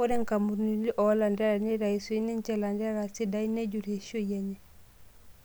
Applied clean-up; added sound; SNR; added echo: none; none; none; none.